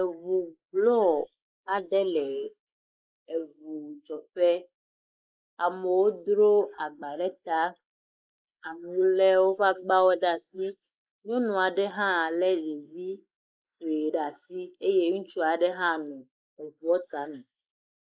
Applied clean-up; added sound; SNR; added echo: neural mask model Resemble Enhance denoiser.